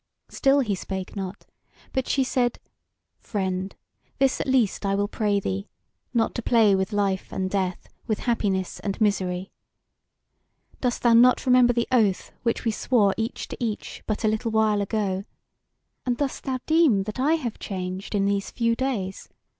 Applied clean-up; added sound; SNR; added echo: none; none; none; none.